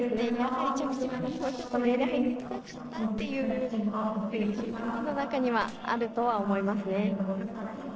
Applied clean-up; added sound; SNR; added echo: neural separator model SepFormer DNS4.